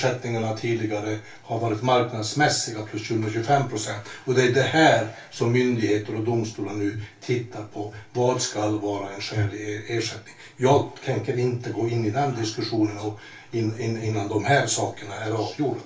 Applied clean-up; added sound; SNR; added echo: none; none; none; reverberation time 0.2 s.